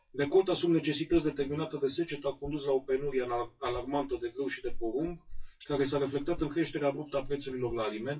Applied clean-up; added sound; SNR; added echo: classical method WPE with log-MMSE.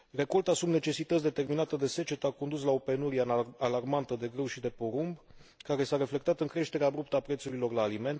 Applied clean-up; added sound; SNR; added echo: none; none; none; none.